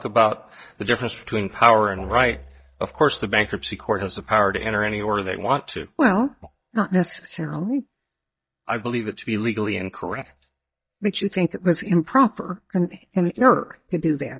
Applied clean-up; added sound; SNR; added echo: neural mask model DeepFilterNet 3.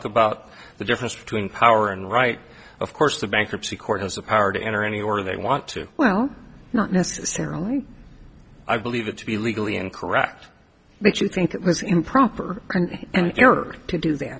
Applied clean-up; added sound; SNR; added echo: none; none; none; none.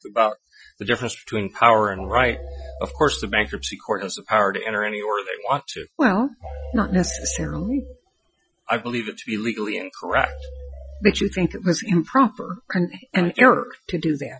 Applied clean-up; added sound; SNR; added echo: classical method Wiener filter.